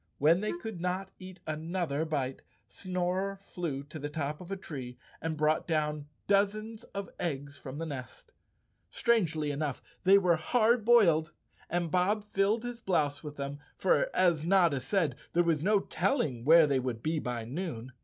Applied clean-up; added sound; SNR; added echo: none; Wind instrument, woodwind instrument; 12 dB; none.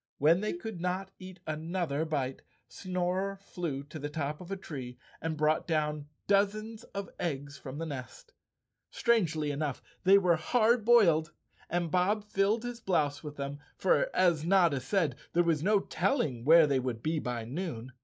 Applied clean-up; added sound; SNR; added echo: neural mask model Resemble Enhance denoiser.